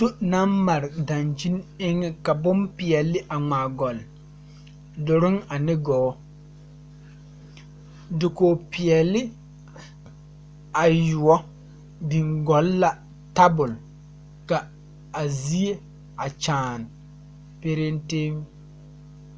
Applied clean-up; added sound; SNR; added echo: none; none; none; none.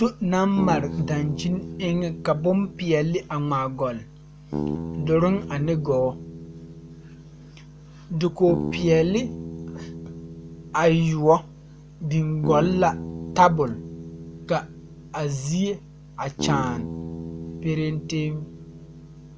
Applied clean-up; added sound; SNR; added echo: none; Bass guitar; 10 dB; none.